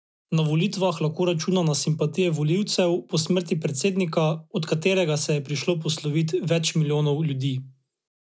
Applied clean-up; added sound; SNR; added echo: none; none; none; none.